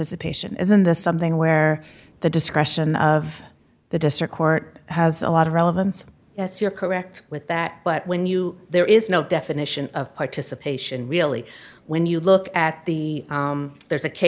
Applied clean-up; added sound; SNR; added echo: none; none; none; none.